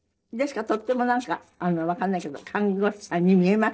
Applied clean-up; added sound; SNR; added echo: neural separator model SepFormer DNS4.